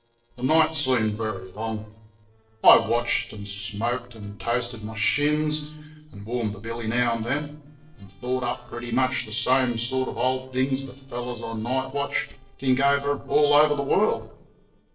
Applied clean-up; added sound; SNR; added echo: neural separator model SepFormer DNS4.